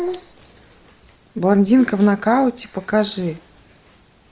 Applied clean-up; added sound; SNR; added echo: none; none; none; none.